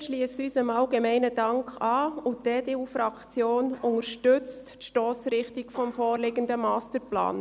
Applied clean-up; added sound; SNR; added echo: none; none; none; none.